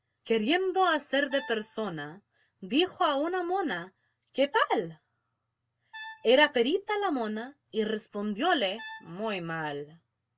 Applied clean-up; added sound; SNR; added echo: none; Brass instrument; 20 dB; none.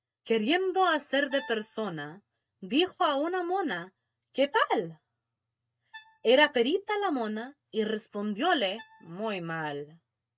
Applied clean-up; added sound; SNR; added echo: neural mask model RNNoise.